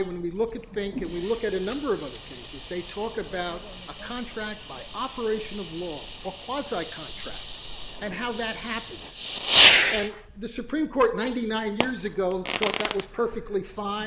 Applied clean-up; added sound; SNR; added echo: none; Fireworks; -2 dB; none.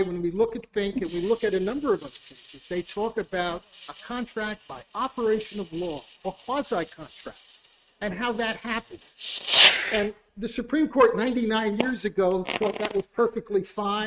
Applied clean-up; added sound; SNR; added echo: neural mask model RNNoise.